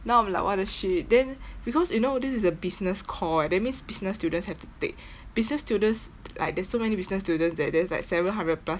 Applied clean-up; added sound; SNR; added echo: none; none; none; none.